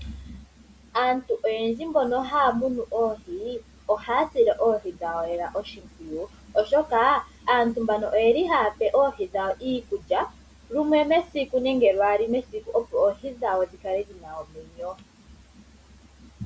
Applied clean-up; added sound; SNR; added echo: none; none; none; none.